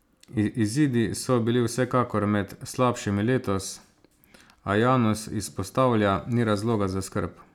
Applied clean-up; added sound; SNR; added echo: none; none; none; none.